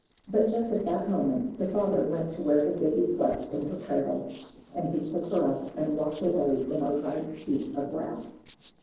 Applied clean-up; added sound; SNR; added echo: neural separator model SepFormer DNS4.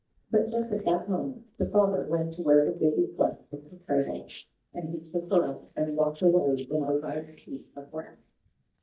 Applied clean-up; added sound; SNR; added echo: neural mask model DeepFilterNet 3.